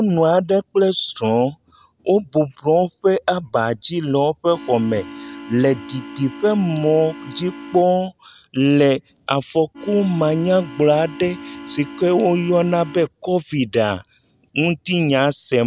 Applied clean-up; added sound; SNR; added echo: none; Organ; 16 dB; none.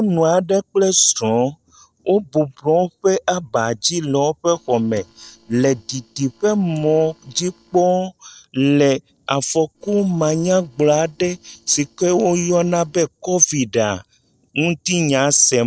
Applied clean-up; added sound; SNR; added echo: neural separator model SepFormer DNS4.